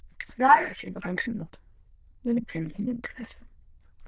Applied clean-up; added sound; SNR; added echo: neural diffusion model UNIVERSE++.